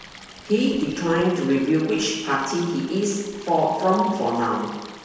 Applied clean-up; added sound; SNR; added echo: none; Stream; 20 dB; reverberation time 1.2 s.